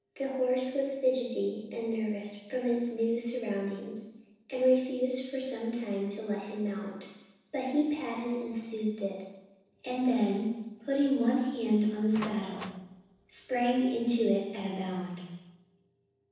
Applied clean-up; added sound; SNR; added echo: neural separator model SepFormer DNS4.